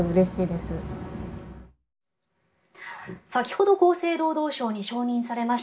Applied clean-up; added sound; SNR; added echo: none; none; none; reverberation time 0.3 s.